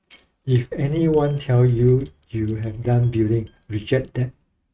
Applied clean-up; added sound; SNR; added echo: neural mask model RNNoise.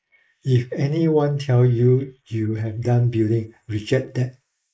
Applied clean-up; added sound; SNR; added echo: neural mask model Resemble Enhance denoiser.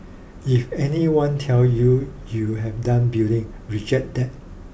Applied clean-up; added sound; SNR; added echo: none; none; none; none.